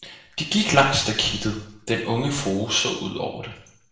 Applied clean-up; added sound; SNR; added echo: none; none; none; reverberation time 0.7 s.